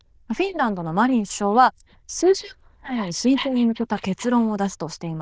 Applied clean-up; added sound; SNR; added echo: neural diffusion model UNIVERSE++.